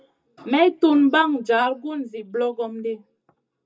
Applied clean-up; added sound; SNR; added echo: none; none; none; reverberation time 0.2 s.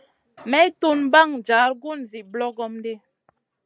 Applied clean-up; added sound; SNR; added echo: none; none; none; none.